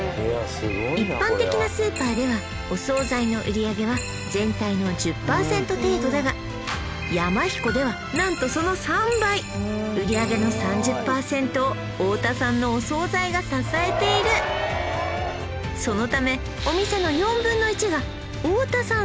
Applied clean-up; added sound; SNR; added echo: none; none; none; none.